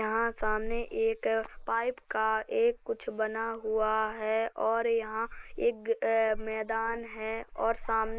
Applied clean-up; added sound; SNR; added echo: neural mask model Resemble Enhance denoiser.